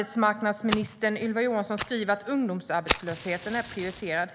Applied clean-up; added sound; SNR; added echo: none; Fire; 7 dB; none.